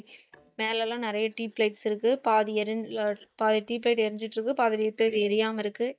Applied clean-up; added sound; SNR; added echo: neural mask model DeepFilterNet 3.